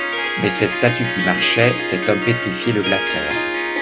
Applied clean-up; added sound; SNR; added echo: none; Harp; 1 dB; none.